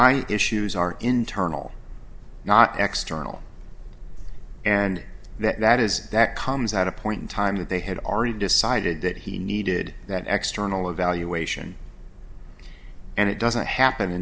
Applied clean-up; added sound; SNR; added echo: none; none; none; none.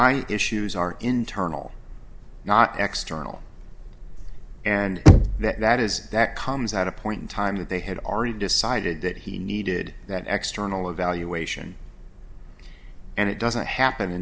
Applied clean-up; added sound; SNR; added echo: none; Knock; -4 dB; none.